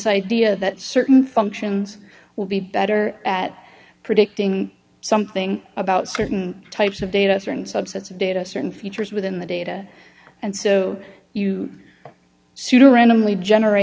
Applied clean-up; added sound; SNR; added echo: none; none; none; none.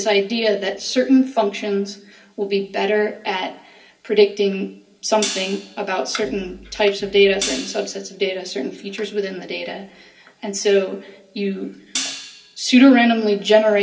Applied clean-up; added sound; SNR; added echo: none; Hi-hat; 12 dB; reverberation time 0.3 s.